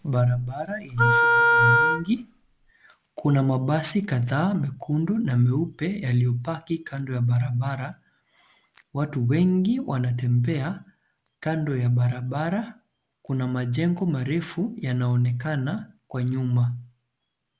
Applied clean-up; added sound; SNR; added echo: none; Wind instrument, woodwind instrument; -4 dB; none.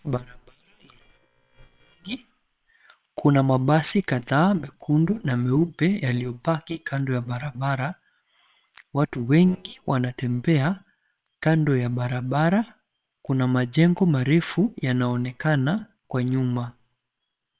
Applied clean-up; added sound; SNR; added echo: neural separator model SepFormer WHAM!.